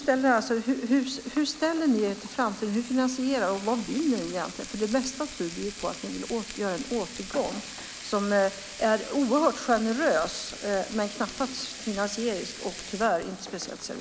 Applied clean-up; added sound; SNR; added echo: none; Frying (food); 14 dB; none.